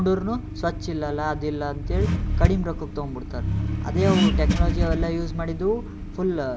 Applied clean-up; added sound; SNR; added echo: none; Accelerating, revving, vroom; -2 dB; none.